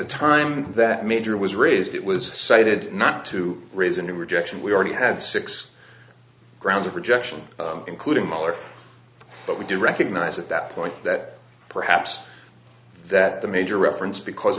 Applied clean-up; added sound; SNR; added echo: none; none; none; none.